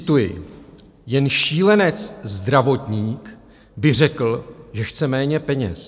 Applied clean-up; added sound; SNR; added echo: none; none; none; none.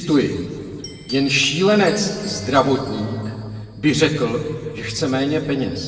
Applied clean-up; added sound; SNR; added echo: none; Glass; 18 dB; reverberation time 1.7 s.